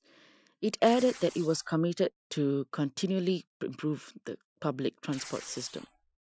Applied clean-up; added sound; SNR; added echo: classical method Wiener filter.